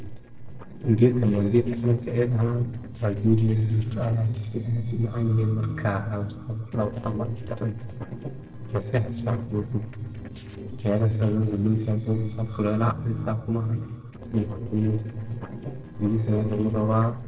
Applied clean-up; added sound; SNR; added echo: neural separator model SepFormer DNS4.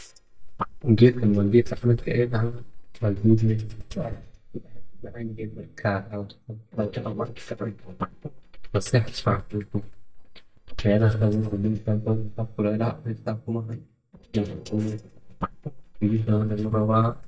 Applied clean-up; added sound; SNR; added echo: neural mask model DeepFilterNet 3.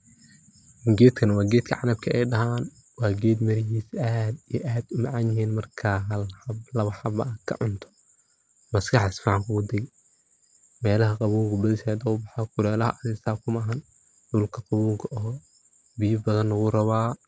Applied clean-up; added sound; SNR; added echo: none; none; none; none.